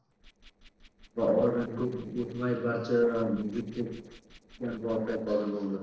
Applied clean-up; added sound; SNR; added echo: neural separator model SepFormer DNS4.